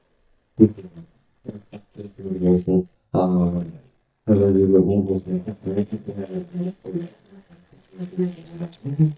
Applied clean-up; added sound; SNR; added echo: neural mask model DeepFilterNet 3.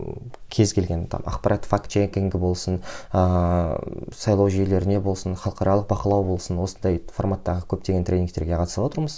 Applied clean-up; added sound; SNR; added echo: none; none; none; none.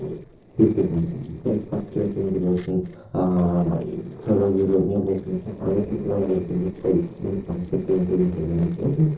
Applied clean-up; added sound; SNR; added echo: neural separator model SepFormer DNS4.